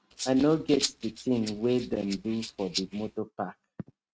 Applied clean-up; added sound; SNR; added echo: neural mask model RNNoise.